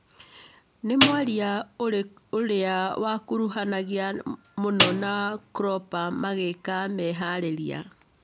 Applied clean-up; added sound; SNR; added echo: none; Snare drum; 0 dB; none.